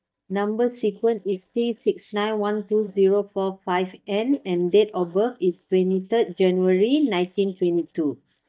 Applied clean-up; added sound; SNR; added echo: neural mask model DeepFilterNet 3.